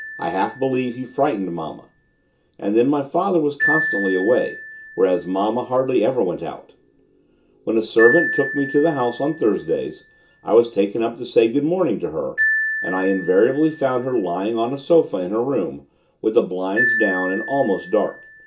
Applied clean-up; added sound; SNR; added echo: none; Marimba, xylophone; 8 dB; reverberation time 0.2 s.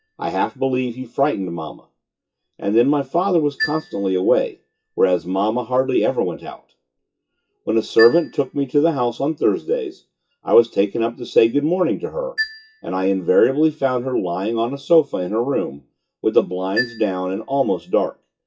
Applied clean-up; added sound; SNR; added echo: classical method WPE with log-MMSE.